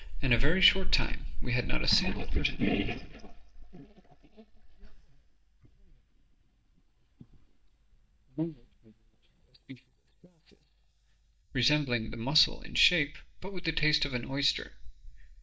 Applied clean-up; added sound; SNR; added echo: neural mask model DeepFilterNet 3.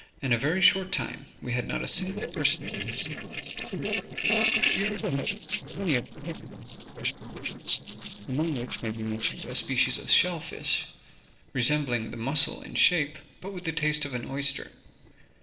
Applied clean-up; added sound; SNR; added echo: neural separator model SepFormer DNS4.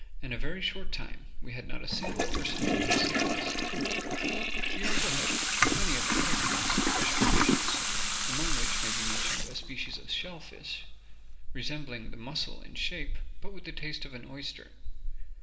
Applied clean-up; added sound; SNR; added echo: none; Toilet flush / Water tap, faucet; 0 dB; reverberation time 2.8 s.